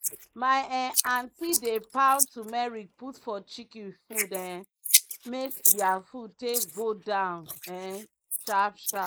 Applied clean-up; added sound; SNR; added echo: neural mask model Resemble Enhance denoiser.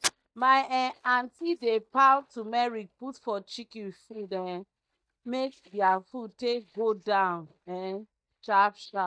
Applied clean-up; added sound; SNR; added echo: neural mask model DeepFilterNet 3.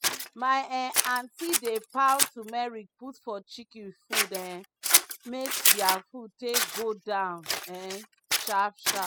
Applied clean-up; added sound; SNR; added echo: classical method spectral subtraction.